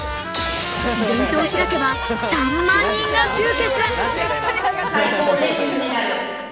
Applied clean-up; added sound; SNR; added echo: none; Trumpet; 7 dB; none.